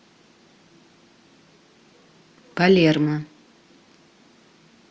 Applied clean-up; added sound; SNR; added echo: none; none; none; none.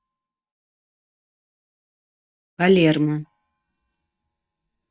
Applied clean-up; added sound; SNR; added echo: neural mask model DeepFilterNet 3.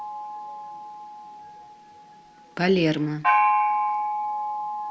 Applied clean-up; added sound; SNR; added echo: none; Gong; -3 dB; none.